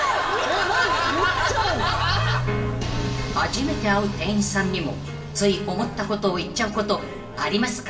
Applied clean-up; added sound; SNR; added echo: none; Walk, footsteps; 7 dB; reverberation time 0.7 s.